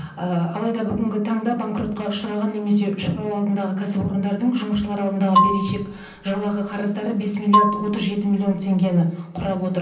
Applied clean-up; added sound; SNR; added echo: none; Marimba, xylophone; 1 dB; reverberation time 0.6 s.